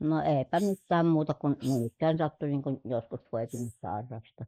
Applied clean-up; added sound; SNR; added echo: neural mask model Resemble Enhance denoiser.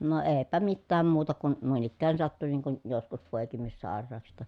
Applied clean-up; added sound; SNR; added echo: none; none; none; none.